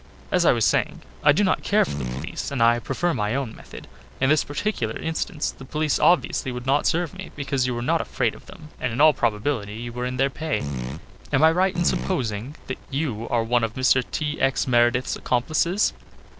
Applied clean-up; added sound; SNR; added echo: none; Fart; 6 dB; none.